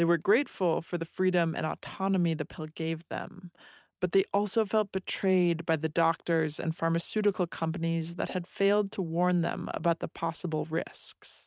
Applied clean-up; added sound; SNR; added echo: neural mask model Resemble Enhance denoiser.